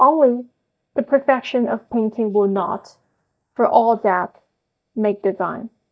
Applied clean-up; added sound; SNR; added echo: neural mask model DeepFilterNet 3.